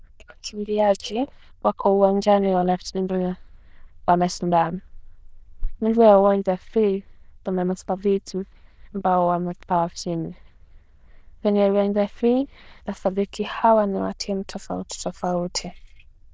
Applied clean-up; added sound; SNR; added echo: neural diffusion model UNIVERSE++.